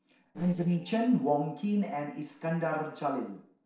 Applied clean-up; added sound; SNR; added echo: neural separator model SepFormer DNS4.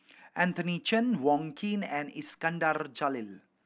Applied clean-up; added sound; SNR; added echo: none; none; none; none.